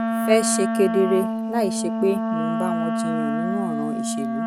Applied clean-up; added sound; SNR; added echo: none; Wind instrument, woodwind instrument; -1 dB; none.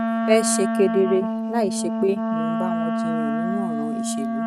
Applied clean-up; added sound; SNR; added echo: neural mask model RNNoise.